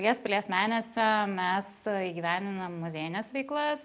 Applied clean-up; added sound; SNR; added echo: none; none; none; none.